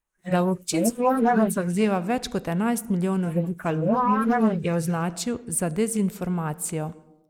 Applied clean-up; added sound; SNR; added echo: neural mask model Resemble Enhance denoiser.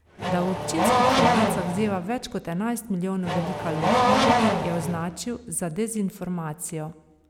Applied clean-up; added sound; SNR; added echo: none; Race car, auto racing / Accelerating, revving, vroom; -5 dB; none.